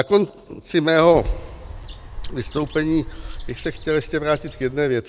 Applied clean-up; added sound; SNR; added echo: none; Bird; 13 dB; none.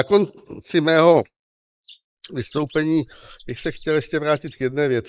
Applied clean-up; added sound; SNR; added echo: neural mask model Resemble Enhance denoiser.